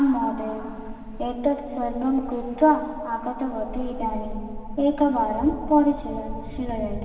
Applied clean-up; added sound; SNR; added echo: none; Ocean; 11 dB; reverberation time 2.7 s.